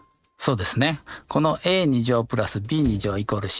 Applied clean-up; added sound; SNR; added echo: neural mask model RNNoise.